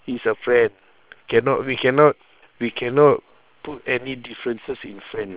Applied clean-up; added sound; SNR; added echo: neural separator model SepFormer WHAM!.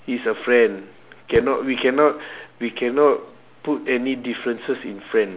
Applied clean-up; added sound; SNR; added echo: none; Fireworks; 18 dB; none.